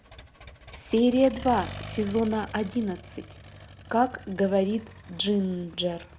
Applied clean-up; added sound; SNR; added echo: none; Accelerating, revving, vroom; 16 dB; none.